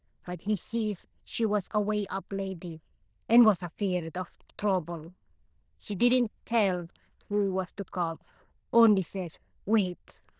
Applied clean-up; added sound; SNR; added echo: neural diffusion model UNIVERSE++.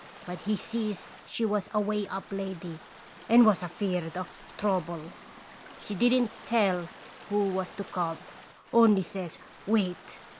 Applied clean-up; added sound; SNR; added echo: none; Stream / Ocean; 19 dB; none.